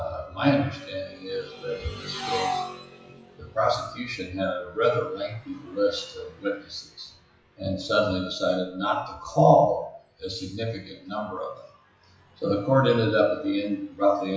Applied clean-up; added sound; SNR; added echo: classical method WPE with log-MMSE.